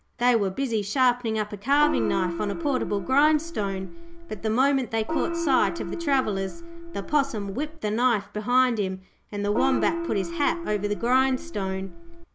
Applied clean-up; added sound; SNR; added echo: none; Gong; 5 dB; none.